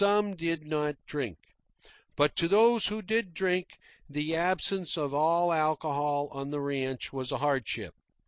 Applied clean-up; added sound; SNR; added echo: none; none; none; none.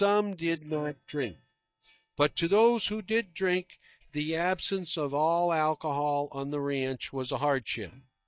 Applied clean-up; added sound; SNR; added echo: neural mask model DeepFilterNet 3.